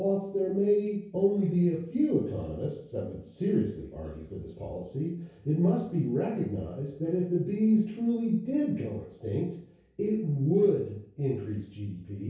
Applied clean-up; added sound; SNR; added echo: none; none; none; reverberation time 0.6 s.